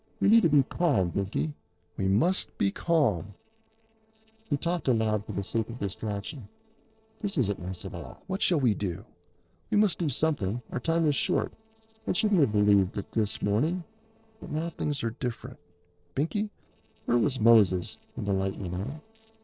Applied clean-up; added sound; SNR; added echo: neural separator model SepFormer DNS4.